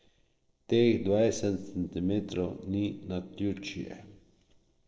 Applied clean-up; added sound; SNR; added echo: neural separator model SepFormer DNS4.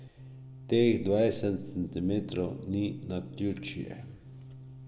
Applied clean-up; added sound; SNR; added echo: none; Organ; 15 dB; reverberation time 1.0 s.